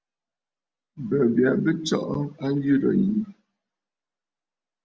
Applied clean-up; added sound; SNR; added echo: none; none; none; none.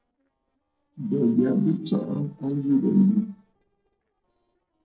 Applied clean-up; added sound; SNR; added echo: neural separator model SepFormer DNS4.